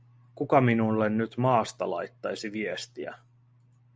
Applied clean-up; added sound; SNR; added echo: none; none; none; none.